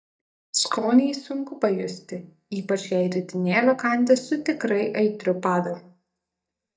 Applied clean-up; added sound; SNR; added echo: neural mask model DeepFilterNet 3.